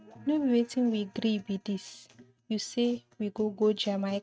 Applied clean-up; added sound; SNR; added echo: neural mask model RNNoise.